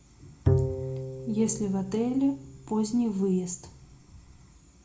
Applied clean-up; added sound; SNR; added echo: none; Bowed string instrument; 3 dB; reverberation time 0.3 s.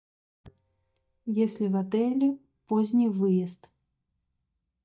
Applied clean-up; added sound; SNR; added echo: neural mask model DeepFilterNet 3.